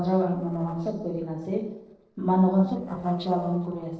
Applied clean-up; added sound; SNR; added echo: neural separator model SepFormer DNS4.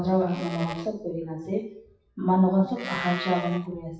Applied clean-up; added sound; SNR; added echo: classical method WPE with log-MMSE.